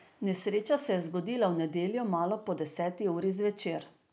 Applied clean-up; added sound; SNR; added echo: none; none; none; none.